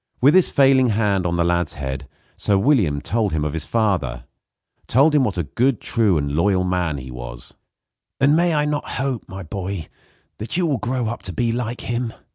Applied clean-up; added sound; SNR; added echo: none; none; none; none.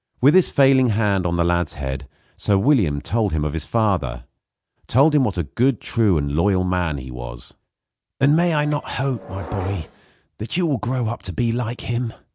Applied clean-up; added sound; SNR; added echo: none; Subway, metro, underground; 16 dB; none.